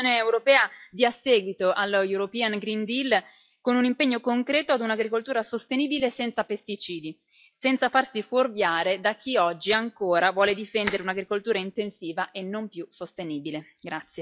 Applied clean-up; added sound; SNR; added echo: classical method log-MMSE.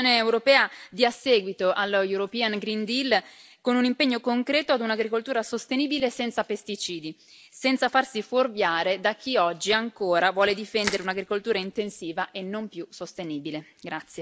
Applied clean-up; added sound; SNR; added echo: none; Crushing; 13 dB; none.